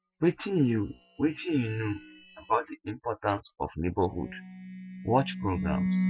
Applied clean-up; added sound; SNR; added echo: classical method Wiener filter.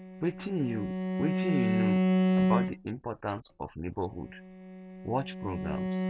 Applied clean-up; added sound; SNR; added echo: none; Bowed string instrument; -4 dB; none.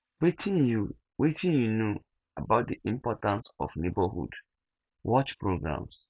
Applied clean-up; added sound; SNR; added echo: none; none; none; none.